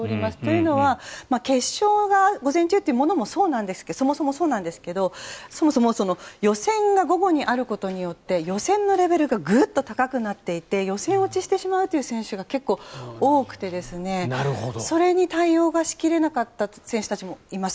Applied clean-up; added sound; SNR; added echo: none; none; none; none.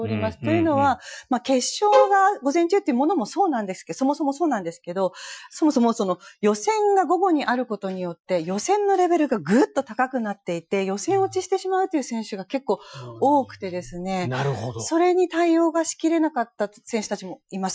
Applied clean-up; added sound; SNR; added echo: classical method Wiener filter.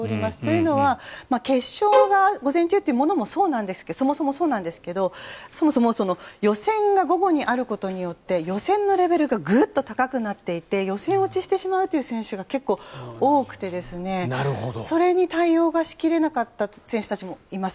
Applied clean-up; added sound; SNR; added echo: none; Bowed string instrument; 2 dB; none.